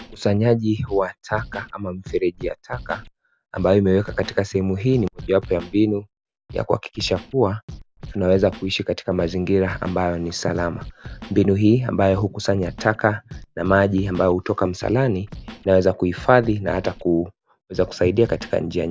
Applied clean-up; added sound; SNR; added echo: none; Scratching (performance technique); 19 dB; none.